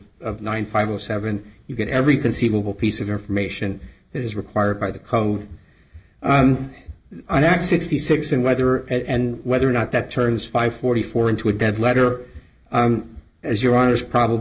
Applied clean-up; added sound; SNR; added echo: none; none; none; none.